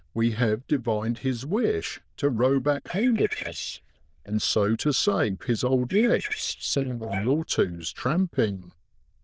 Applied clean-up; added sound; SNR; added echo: neural diffusion model UNIVERSE++.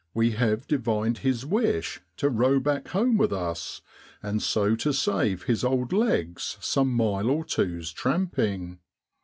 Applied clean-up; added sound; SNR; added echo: none; none; none; none.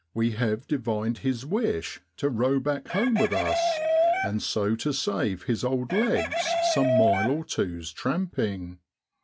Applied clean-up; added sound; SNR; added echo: none; Chicken, rooster; 1 dB; none.